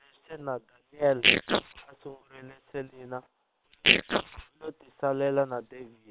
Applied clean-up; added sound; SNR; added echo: neural separator model SepFormer WHAM!.